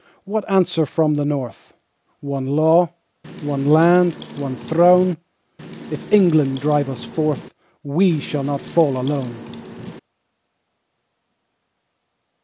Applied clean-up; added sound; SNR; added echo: none; Wind; 14 dB; none.